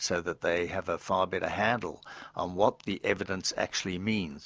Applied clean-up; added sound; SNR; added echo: none; none; none; none.